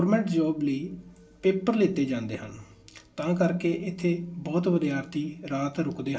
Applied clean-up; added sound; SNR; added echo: none; none; none; reverberation time 0.2 s.